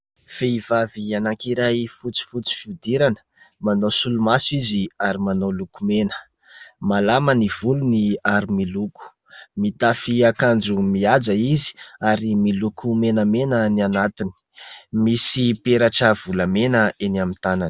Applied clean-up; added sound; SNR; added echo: none; none; none; none.